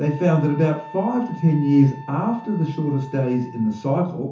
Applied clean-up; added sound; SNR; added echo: none; Wind instrument, woodwind instrument; 19 dB; reverberation time 0.9 s.